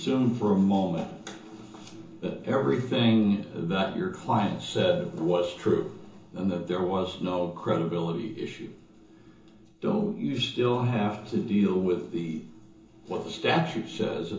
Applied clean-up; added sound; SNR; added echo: none; none; none; reverberation time 0.6 s.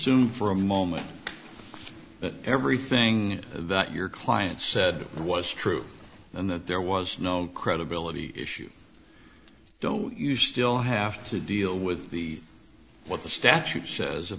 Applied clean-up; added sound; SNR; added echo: none; none; none; none.